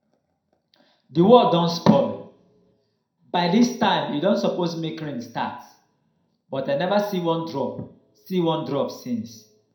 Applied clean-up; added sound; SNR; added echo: none; none; none; reverberation time 0.4 s.